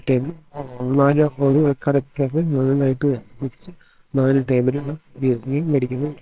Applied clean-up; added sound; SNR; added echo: neural separator model SepFormer WHAMR!.